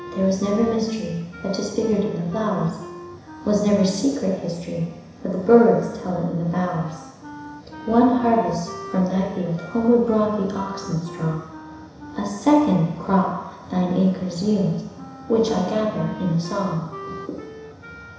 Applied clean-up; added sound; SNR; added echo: none; Wind instrument, woodwind instrument; 17 dB; reverberation time 1.0 s.